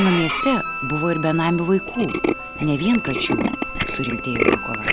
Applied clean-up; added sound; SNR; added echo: none; Bowed string instrument + Tools; 2 dB; none.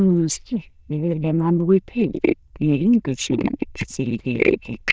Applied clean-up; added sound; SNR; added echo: neural diffusion model UNIVERSE++.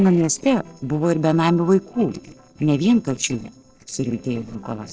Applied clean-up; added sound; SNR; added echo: neural separator model SepFormer DNS4.